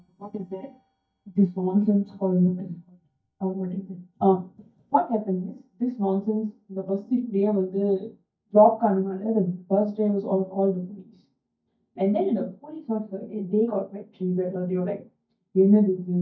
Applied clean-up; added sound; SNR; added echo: neural mask model DeepFilterNet 3.